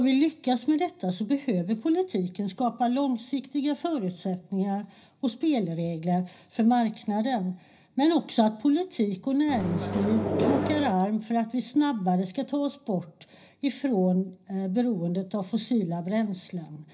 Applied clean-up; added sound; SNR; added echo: none; Microwave oven; 1 dB; reverberation time 0.4 s.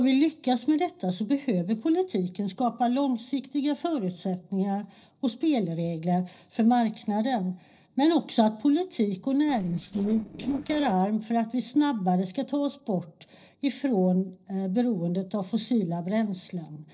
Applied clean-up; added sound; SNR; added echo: neural separator model SepFormer DNS4.